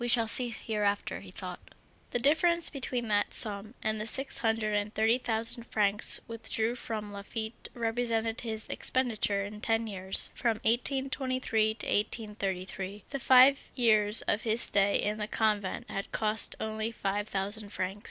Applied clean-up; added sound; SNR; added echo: none; none; none; none.